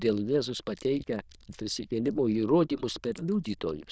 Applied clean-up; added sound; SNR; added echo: neural diffusion model UNIVERSE++.